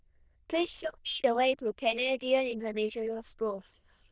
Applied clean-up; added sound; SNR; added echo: neural diffusion model UNIVERSE++.